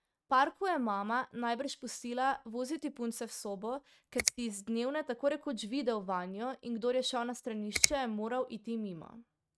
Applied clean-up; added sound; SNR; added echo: neural mask model RNNoise.